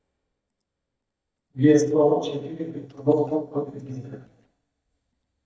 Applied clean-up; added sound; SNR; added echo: neural mask model DeepFilterNet 3.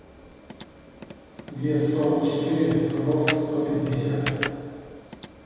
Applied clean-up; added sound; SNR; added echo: none; Computer keyboard; 11 dB; reverberation time 2.1 s.